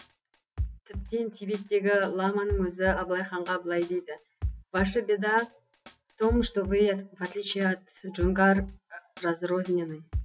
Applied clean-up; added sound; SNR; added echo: none; Drum kit; 10 dB; none.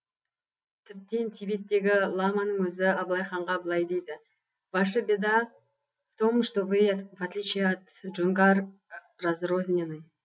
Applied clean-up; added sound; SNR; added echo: none; none; none; none.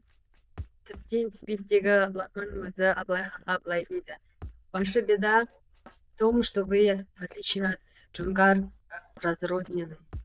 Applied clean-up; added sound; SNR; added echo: neural diffusion model UNIVERSE++.